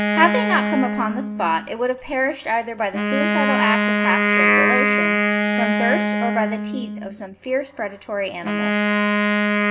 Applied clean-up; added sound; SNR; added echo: none; Wind instrument, woodwind instrument; -3 dB; none.